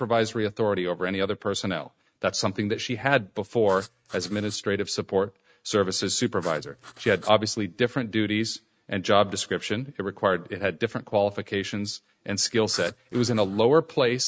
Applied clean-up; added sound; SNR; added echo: neural mask model RNNoise.